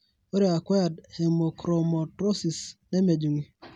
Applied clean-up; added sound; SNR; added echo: none; none; none; none.